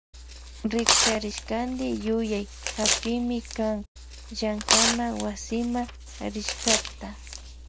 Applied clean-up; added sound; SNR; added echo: none; Tearing; 0 dB; none.